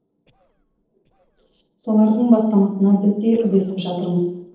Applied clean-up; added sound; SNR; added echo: neural separator model SepFormer DNS4.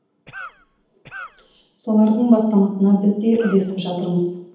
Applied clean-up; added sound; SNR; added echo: none; Cough; 19 dB; reverberation time 0.8 s.